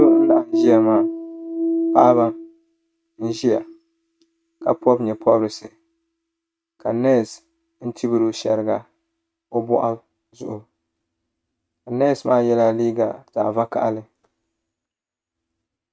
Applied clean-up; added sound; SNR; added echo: neural mask model RNNoise.